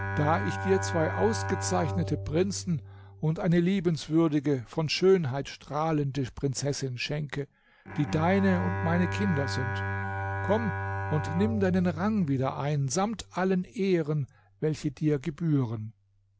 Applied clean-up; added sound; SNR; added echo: none; Bowed string instrument; 8 dB; none.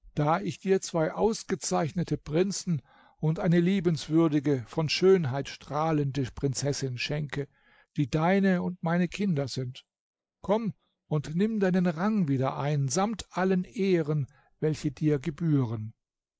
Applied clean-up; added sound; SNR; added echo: neural mask model Resemble Enhance denoiser.